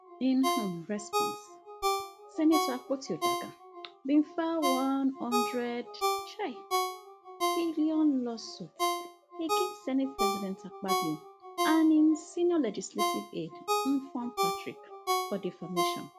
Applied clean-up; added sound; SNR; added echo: none; Ringtone; 3 dB; none.